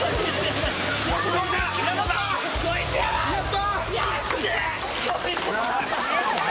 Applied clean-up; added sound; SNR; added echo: none; none; none; none.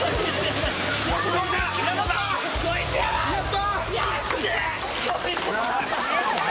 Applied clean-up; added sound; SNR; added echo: none; Snare drum; 19 dB; none.